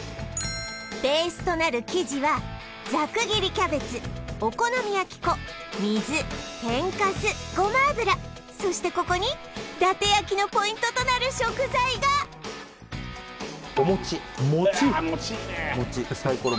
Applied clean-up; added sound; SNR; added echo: none; none; none; none.